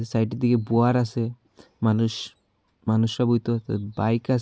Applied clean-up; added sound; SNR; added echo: none; none; none; none.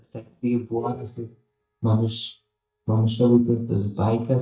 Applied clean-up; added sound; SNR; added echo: neural mask model DeepFilterNet 3.